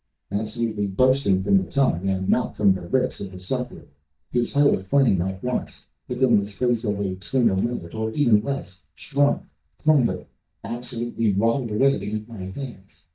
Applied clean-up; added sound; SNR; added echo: neural mask model DeepFilterNet 3.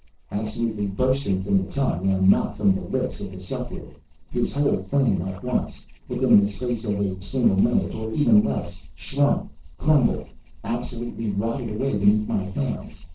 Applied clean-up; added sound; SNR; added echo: neural separator model SepFormer DNS4.